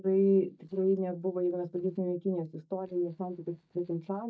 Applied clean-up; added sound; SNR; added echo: neural mask model DeepFilterNet 3.